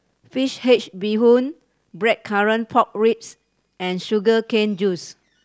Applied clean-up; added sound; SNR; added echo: none; none; none; none.